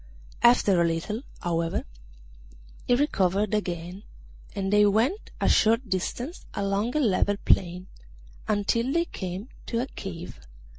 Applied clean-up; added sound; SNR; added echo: none; none; none; none.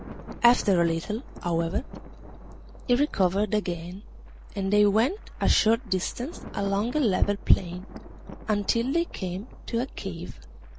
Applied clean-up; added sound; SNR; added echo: none; Thunder; 19 dB; none.